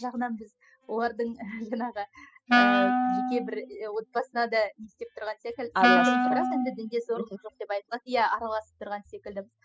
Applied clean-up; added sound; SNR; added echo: classical method spectral subtraction.